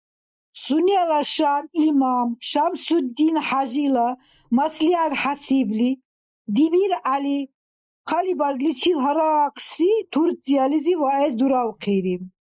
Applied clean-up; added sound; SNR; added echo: neural mask model Resemble Enhance denoiser.